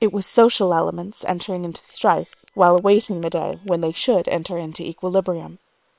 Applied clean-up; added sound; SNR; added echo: neural separator model SepFormer WHAM!.